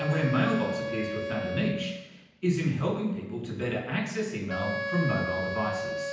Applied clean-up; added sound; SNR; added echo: none; Wind instrument, woodwind instrument; 6 dB; reverberation time 0.9 s.